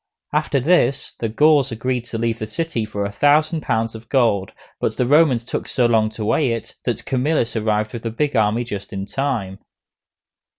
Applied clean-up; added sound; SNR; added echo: none; none; none; none.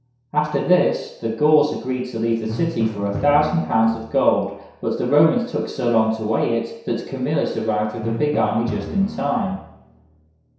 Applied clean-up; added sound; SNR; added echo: none; Drum; 14 dB; reverberation time 0.7 s.